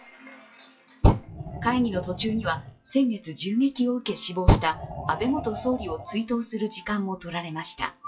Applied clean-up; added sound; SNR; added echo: classical method WPE with log-MMSE.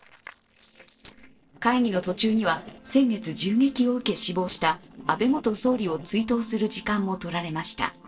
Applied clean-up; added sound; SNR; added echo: neural separator model SepFormer DNS4.